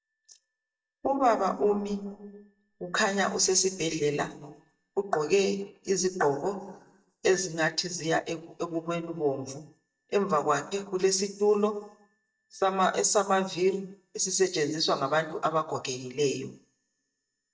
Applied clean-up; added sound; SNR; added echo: neural mask model DeepFilterNet 3.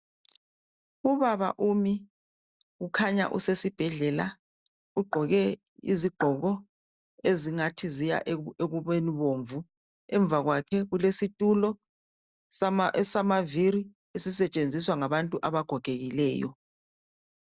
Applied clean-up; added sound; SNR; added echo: none; none; none; none.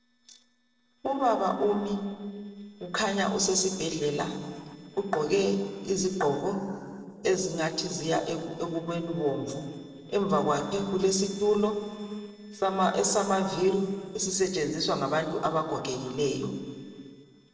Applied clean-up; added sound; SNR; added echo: neural separator model SepFormer DNS4.